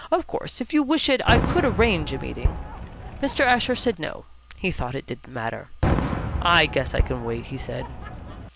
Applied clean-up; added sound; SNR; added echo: none; Fireworks; 4 dB; none.